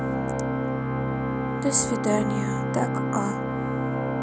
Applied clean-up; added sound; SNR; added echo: none; Organ; -4 dB; none.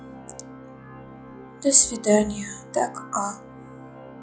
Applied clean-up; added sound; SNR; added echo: classical method log-MMSE.